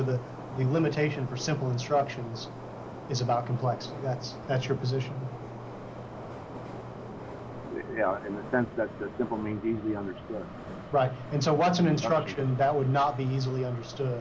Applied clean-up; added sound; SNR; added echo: none; Subway, metro, underground; 13 dB; none.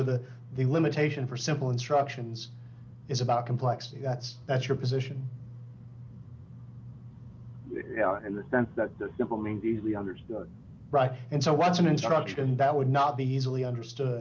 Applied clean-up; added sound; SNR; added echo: none; none; none; none.